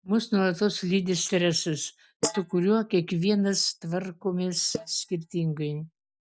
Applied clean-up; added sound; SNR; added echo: neural mask model DeepFilterNet 3.